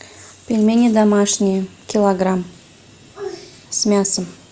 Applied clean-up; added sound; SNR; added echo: none; none; none; none.